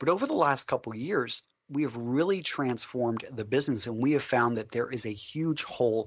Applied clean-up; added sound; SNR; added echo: neural mask model Resemble Enhance denoiser.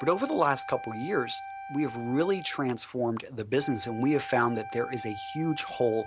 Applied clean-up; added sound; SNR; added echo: none; Wind instrument, woodwind instrument; 12 dB; none.